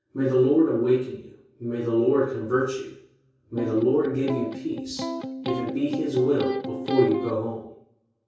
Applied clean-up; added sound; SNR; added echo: none; Electric guitar; 7 dB; reverberation time 0.6 s.